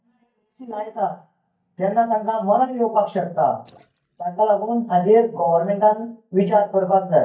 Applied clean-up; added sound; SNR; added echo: neural mask model DeepFilterNet 3.